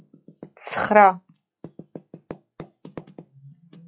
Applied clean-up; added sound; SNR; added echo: classical method log-MMSE.